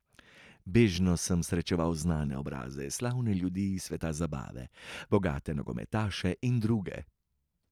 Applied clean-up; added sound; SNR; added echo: none; none; none; none.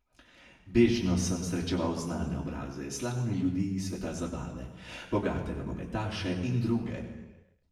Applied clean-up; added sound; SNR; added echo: none; none; none; reverberation time 1.1 s.